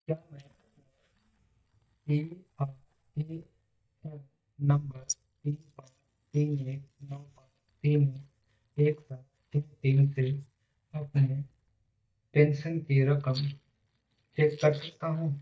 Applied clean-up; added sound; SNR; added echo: neural mask model DeepFilterNet 3.